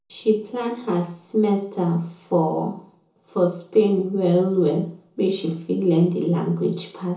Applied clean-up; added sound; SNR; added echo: none; none; none; reverberation time 0.6 s.